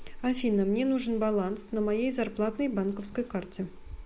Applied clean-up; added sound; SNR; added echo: none; Livestock, farm animals, working animals; 14 dB; none.